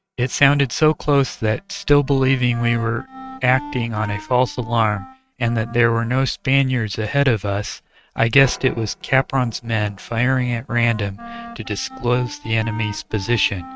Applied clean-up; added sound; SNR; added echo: neural mask model RNNoise.